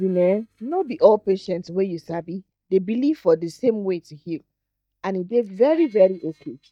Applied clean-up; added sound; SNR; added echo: neural mask model DeepFilterNet 3.